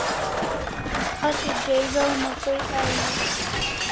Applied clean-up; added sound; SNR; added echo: none; Shatter; -2 dB; none.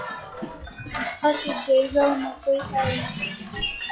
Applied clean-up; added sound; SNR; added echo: classical method log-MMSE.